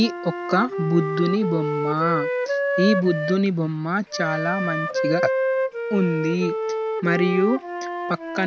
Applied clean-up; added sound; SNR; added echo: none; Wind instrument, woodwind instrument; 3 dB; none.